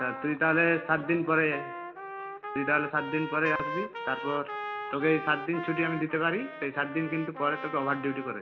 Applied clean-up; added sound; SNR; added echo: none; Trumpet; 9 dB; reverberation time 2.1 s.